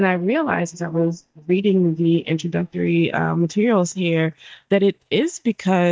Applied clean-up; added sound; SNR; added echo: neural mask model DeepFilterNet 3.